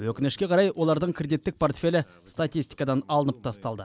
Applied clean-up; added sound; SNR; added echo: none; none; none; none.